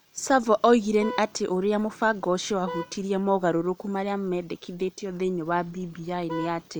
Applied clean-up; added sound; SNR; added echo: none; Vehicle horn, car horn, honking; 15 dB; none.